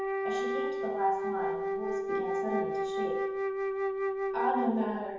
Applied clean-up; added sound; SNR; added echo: none; Wind instrument, woodwind instrument; -3 dB; reverberation time 0.9 s.